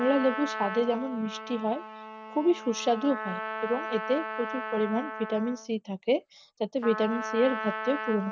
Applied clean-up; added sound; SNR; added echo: none; Trumpet; 8 dB; none.